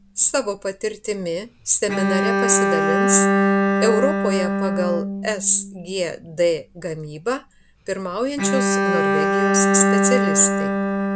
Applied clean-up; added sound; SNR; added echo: none; Bowed string instrument; -2 dB; none.